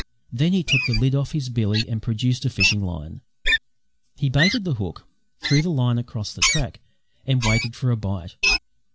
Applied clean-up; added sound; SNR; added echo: none; Wild animals; 4 dB; none.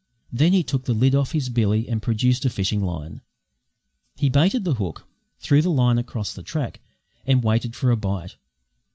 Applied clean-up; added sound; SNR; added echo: none; none; none; none.